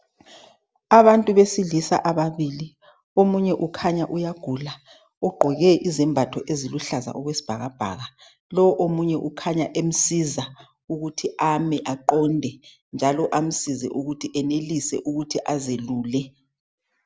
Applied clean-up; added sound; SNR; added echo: none; none; none; none.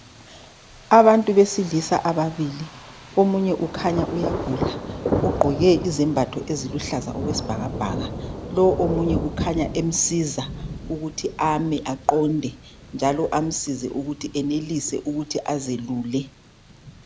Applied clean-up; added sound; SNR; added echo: none; Thunder; 9 dB; none.